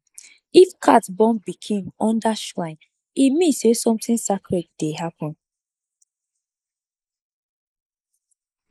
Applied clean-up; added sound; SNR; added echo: neural mask model Resemble Enhance denoiser.